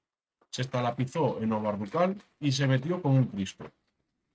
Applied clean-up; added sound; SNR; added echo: neural mask model RNNoise.